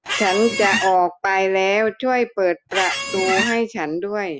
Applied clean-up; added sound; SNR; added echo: none; Squeak; 3 dB; none.